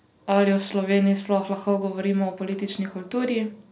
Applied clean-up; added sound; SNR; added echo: none; none; none; none.